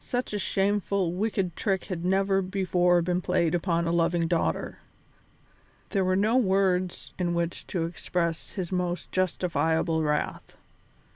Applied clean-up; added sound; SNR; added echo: none; none; none; none.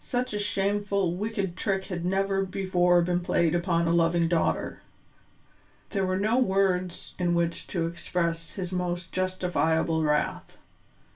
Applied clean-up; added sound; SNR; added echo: none; none; none; reverberation time 0.2 s.